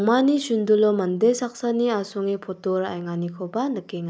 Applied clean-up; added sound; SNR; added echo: none; none; none; none.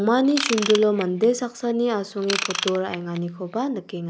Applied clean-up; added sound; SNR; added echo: none; Ratchet, pawl / Tools; 8 dB; none.